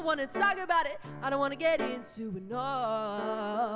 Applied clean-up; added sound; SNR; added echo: none; none; none; none.